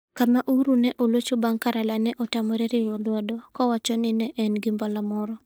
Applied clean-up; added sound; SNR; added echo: neural mask model DeepFilterNet 3.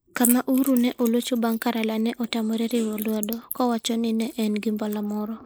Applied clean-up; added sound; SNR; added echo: neural mask model Resemble Enhance denoiser.